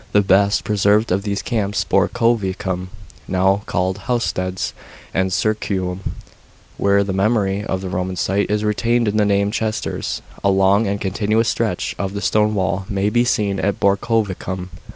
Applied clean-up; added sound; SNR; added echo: none; none; none; none.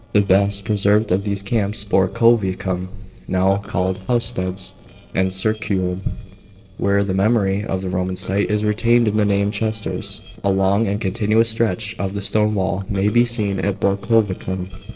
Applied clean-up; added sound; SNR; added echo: neural separator model SepFormer DNS4.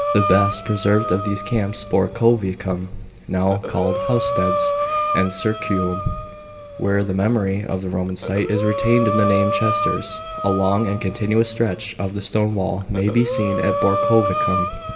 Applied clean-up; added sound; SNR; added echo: none; Breathing; 4 dB; reverberation time 2.9 s.